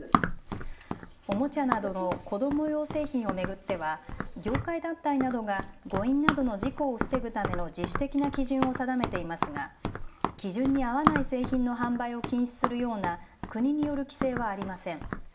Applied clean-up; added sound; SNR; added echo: none; Run; 4 dB; reverberation time 0.5 s.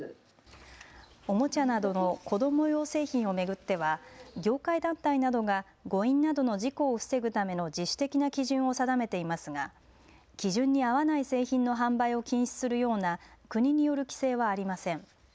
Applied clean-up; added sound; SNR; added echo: none; none; none; none.